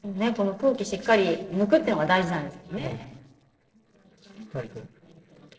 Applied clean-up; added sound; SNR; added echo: neural separator model SepFormer DNS4.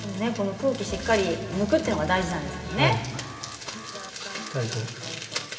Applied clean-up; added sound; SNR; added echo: none; Alarm; 17 dB; reverberation time 2.1 s.